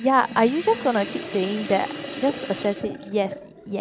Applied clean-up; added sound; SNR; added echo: none; Sink (filling or washing); 11 dB; none.